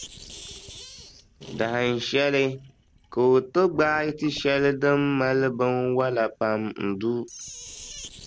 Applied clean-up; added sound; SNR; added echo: none; Sink (filling or washing); 20 dB; none.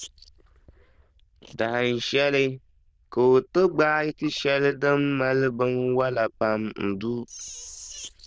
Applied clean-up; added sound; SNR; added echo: neural diffusion model UNIVERSE++.